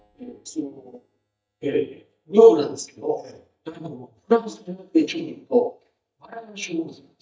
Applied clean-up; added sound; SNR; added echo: neural mask model DeepFilterNet 3.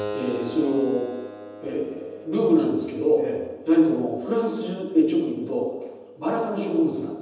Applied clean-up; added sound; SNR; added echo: none; Keyboard (musical); 16 dB; reverberation time 1.1 s.